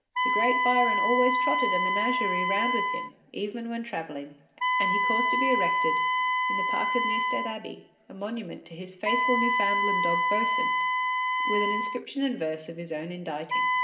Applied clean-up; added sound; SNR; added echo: none; Wind instrument, woodwind instrument; -5 dB; reverberation time 1.9 s.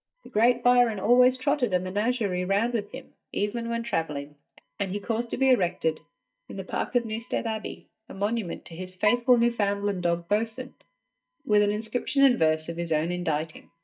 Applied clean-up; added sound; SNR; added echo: neural mask model DeepFilterNet 3.